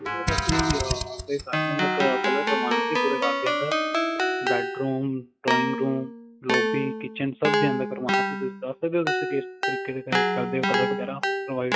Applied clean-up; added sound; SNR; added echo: classical method log-MMSE.